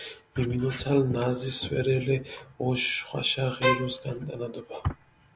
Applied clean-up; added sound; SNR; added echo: none; Bowed string instrument; 0 dB; none.